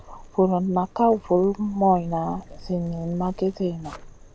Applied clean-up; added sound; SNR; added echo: none; Zipper (clothing); 19 dB; none.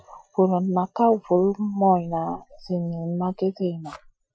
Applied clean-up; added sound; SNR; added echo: classical method Wiener filter.